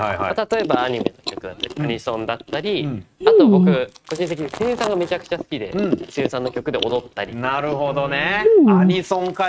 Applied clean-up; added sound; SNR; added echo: neural mask model RNNoise.